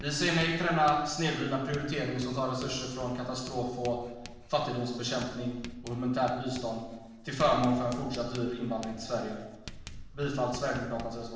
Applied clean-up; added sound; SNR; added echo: none; Writing; 15 dB; reverberation time 0.9 s.